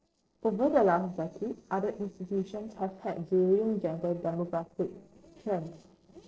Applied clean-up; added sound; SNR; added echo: neural separator model SepFormer DNS4.